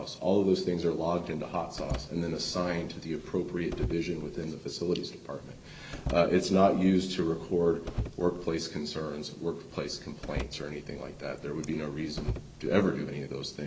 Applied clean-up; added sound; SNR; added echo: none; Car; 10 dB; none.